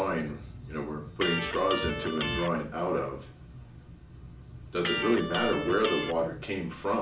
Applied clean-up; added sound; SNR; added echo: none; Electric guitar; 5 dB; reverberation time 0.4 s.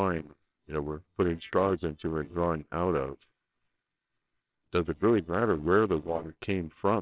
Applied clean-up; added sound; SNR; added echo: neural separator model SepFormer WHAMR!.